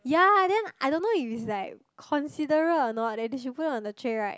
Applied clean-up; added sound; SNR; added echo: none; none; none; none.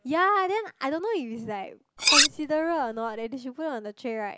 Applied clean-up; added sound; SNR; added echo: none; Cutlery, silverware; -4 dB; none.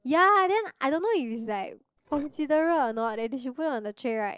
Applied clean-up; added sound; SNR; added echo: neural separator model SepFormer DNS4.